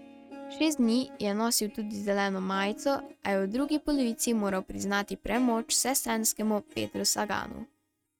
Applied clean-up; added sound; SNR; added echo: neural mask model RNNoise.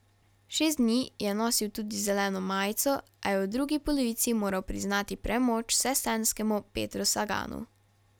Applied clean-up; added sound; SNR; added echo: none; none; none; none.